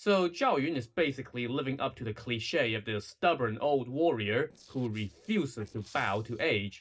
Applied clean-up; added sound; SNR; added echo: neural separator model SepFormer DNS4.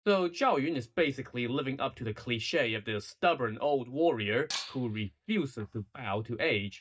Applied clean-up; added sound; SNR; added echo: neural mask model DeepFilterNet 3.